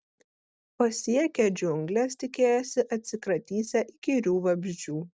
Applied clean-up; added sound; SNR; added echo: none; none; none; none.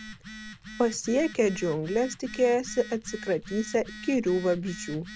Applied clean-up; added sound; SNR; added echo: none; Telephone; 15 dB; none.